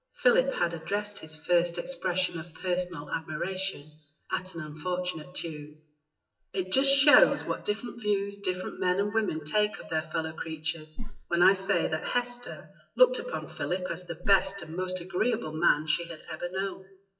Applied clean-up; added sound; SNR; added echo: classical method WPE with log-MMSE.